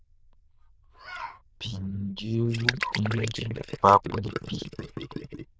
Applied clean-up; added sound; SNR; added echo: neural diffusion model UNIVERSE++.